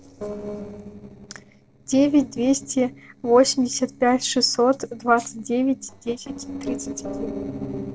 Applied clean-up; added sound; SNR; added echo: neural separator model SepFormer DNS4.